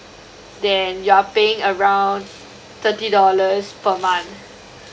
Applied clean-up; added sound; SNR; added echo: none; none; none; none.